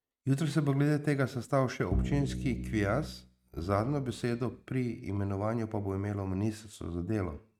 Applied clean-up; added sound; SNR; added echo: neural mask model RNNoise.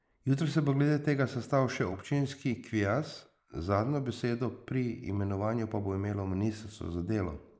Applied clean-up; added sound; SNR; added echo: neural mask model Resemble Enhance denoiser.